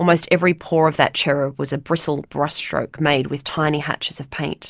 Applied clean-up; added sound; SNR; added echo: none; none; none; none.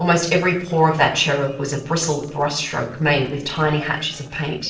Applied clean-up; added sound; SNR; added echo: neural separator model SepFormer DNS4.